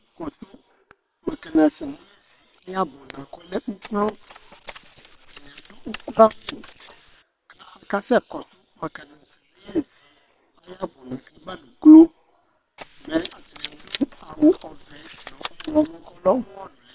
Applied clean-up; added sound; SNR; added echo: neural separator model SepFormer WHAM!.